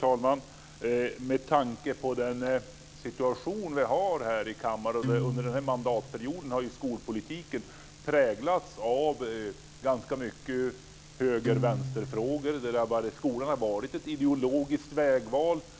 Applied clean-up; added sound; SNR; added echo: none; Acoustic guitar; 7 dB; none.